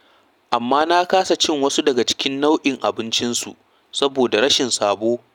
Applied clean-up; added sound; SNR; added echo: none; none; none; none.